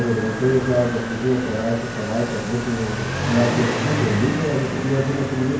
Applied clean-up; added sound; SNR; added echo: none; Motorcycle; 5 dB; reverberation time 0.9 s.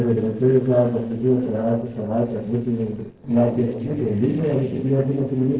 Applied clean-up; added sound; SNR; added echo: neural separator model SepFormer DNS4.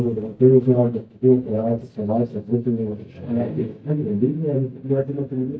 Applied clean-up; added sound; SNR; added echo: neural mask model DeepFilterNet 3.